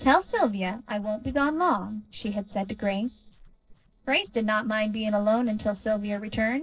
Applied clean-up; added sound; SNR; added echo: neural separator model SepFormer DNS4.